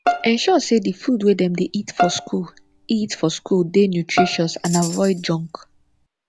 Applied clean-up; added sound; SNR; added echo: none; Bowed string instrument + Tambourine; 7 dB; none.